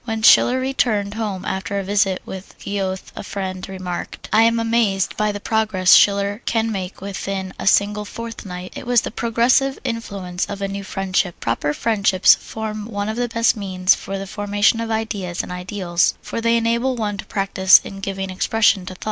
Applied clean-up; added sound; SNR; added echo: neural mask model Resemble Enhance denoiser.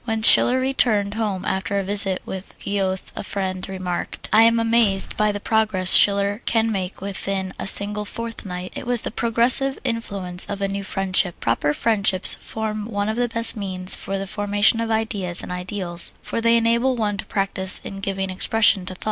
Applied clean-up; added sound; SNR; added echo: none; Tearing; 12 dB; none.